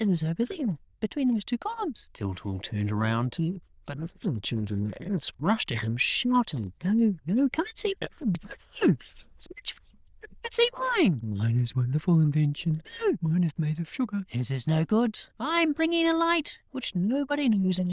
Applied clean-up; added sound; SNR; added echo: neural diffusion model UNIVERSE++.